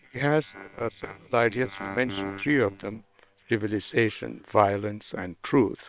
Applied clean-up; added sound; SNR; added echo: neural separator model SepFormer WHAM!.